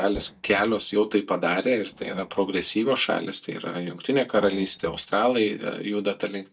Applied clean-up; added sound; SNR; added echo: neural mask model DeepFilterNet 3.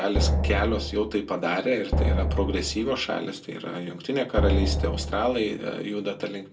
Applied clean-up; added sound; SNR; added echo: none; Drum; 0 dB; reverberation time 0.2 s.